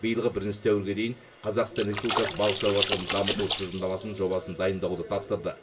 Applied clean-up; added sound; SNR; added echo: none; Splash, splatter; 4 dB; reverberation time 0.2 s.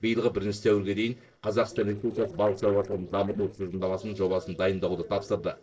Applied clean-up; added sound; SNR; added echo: neural separator model SepFormer DNS4.